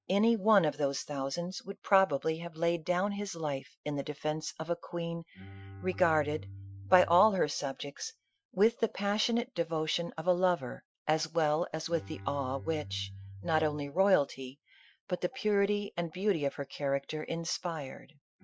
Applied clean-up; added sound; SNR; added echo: classical method Wiener filter.